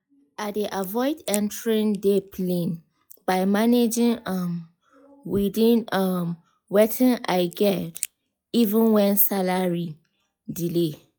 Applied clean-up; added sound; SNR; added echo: classical method log-MMSE.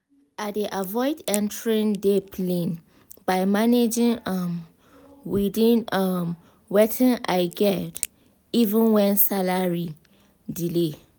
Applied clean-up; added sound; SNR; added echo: none; Crack; 17 dB; none.